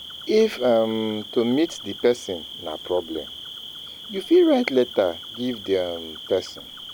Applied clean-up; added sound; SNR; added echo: none; Cricket; 14 dB; none.